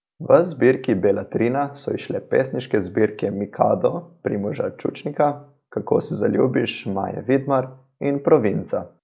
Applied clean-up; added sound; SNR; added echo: none; none; none; none.